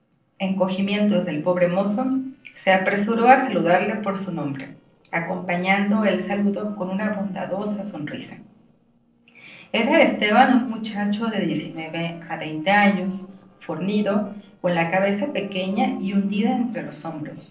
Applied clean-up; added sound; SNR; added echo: neural separator model SepFormer DNS4.